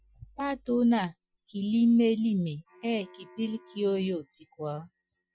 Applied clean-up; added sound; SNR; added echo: classical method Wiener filter.